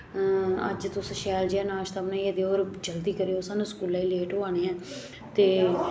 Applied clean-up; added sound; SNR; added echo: none; none; none; none.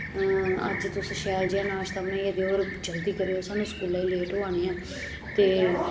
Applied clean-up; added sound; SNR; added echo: none; Fixed-wing aircraft, airplane; 10 dB; none.